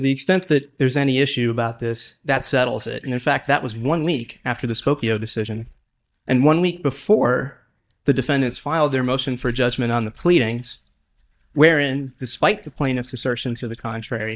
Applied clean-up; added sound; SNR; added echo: neural mask model DeepFilterNet 3.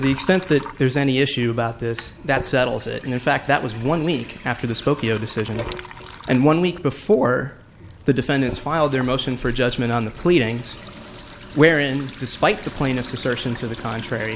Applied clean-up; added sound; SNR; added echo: none; Sink (filling or washing) / Water tap, faucet; 16 dB; none.